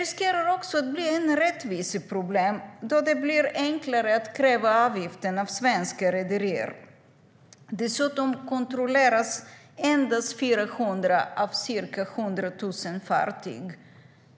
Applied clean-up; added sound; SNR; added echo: none; none; none; none.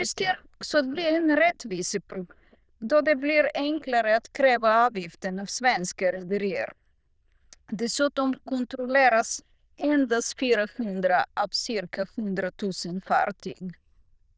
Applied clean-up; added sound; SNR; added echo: neural diffusion model UNIVERSE++.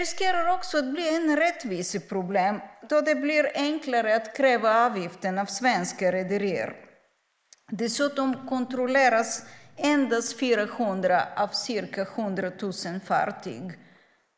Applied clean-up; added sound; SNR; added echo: neural mask model Resemble Enhance denoiser.